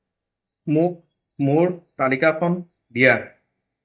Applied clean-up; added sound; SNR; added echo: neural mask model DeepFilterNet 3.